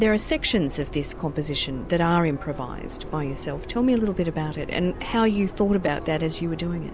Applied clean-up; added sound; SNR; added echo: none; Subway, metro, underground; 12 dB; none.